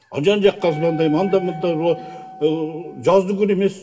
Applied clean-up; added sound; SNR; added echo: none; Wind instrument, woodwind instrument; 17 dB; reverberation time 2.8 s.